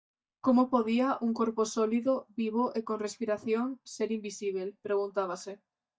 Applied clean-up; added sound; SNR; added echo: neural mask model DeepFilterNet 3.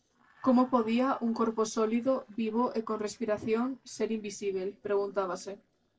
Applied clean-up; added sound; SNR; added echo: neural separator model SepFormer DNS4.